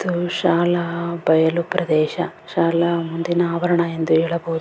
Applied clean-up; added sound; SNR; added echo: none; none; none; none.